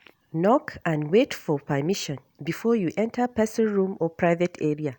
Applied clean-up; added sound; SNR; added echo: none; none; none; none.